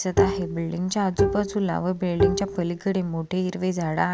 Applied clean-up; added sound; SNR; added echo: none; Bowed string instrument; 1 dB; none.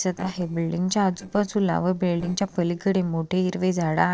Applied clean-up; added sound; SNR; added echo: neural separator model SepFormer DNS4.